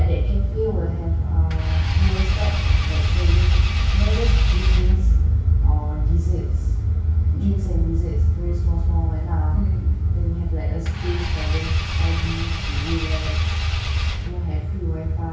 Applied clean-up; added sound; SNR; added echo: none; Engine / Car; 11 dB; reverberation time 0.6 s.